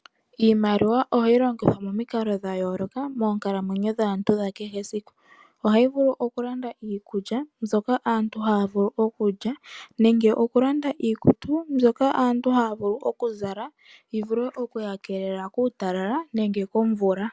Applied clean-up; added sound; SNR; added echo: none; none; none; none.